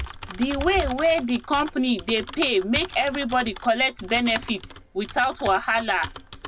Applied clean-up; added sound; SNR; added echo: none; Typing; 12 dB; none.